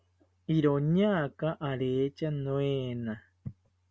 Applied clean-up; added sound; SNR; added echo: none; none; none; none.